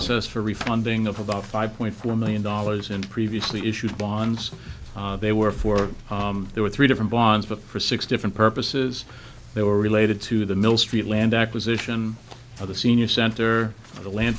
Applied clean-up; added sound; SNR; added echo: none; none; none; none.